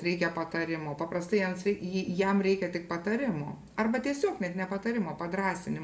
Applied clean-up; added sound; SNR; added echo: none; none; none; reverberation time 1.7 s.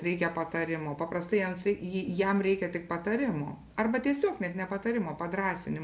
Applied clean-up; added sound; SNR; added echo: none; none; none; none.